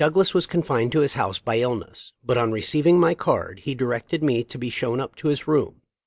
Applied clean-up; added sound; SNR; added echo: none; none; none; none.